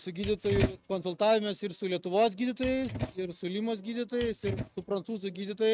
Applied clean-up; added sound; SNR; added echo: neural mask model RNNoise.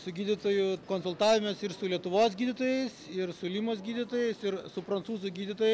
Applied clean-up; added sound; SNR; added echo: none; none; none; none.